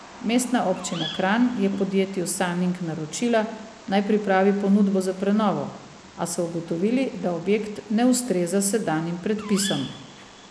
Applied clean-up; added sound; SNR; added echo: none; Bird vocalization, bird call, bird song; 18 dB; none.